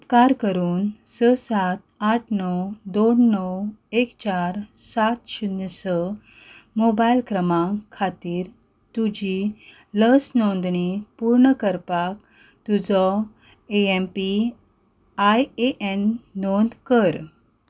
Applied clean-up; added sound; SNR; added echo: none; none; none; none.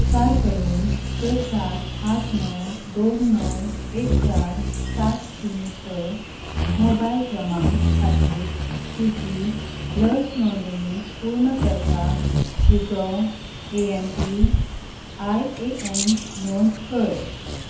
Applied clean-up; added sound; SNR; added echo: none; Bird vocalization, bird call, bird song; -1 dB; reverberation time 0.6 s.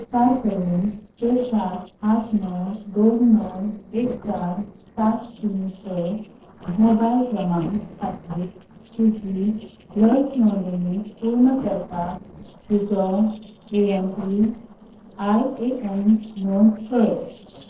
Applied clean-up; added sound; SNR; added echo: neural separator model SepFormer DNS4.